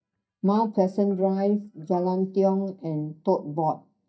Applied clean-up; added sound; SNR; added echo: neural mask model DeepFilterNet 3.